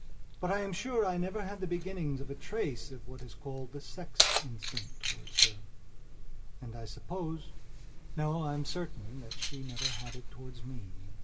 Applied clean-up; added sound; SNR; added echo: none; Keys jangling; -3 dB; reverberation time 2.1 s.